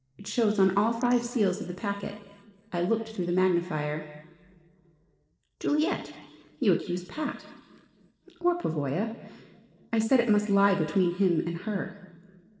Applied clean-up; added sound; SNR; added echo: neural separator model SepFormer DNS4.